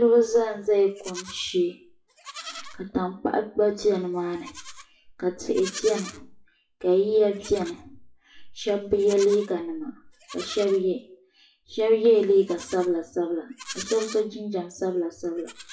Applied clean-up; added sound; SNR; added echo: classical method WPE with log-MMSE.